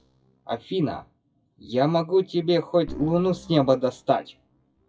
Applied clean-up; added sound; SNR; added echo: classical method WPE with log-MMSE.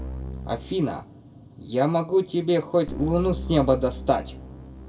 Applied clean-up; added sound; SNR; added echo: none; Keyboard (musical); 12 dB; reverberation time 0.2 s.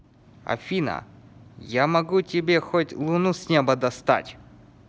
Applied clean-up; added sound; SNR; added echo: none; none; none; none.